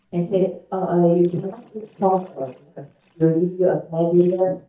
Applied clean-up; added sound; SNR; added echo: neural mask model DeepFilterNet 3.